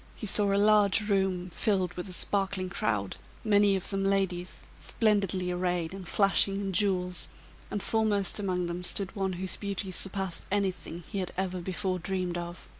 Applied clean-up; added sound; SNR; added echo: none; none; none; none.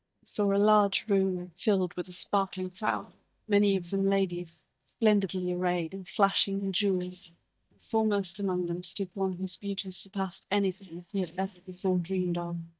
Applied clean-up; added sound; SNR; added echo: neural mask model DeepFilterNet 3.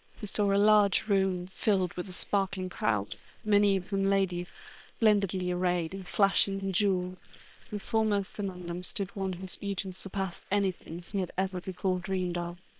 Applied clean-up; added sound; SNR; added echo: neural separator model SepFormer WHAM!.